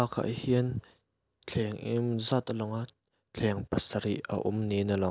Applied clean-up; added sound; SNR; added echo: none; none; none; none.